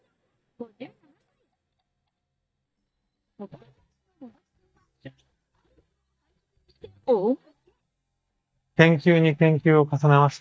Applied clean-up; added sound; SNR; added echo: neural mask model DeepFilterNet 3.